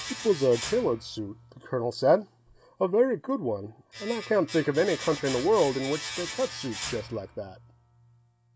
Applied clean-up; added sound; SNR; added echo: none; Domestic sounds, home sounds; 13 dB; none.